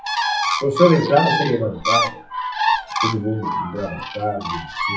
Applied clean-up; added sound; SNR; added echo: classical method WPE with log-MMSE.